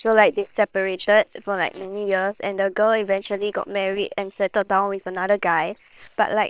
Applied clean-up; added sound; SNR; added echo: neural separator model SepFormer WHAM!.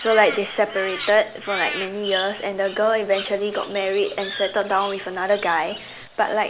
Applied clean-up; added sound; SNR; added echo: none; Crow; 12 dB; none.